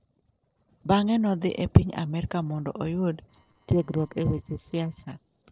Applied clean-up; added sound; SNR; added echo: neural separator model SepFormer DNS4.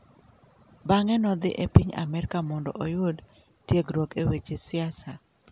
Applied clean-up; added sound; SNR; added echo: none; none; none; none.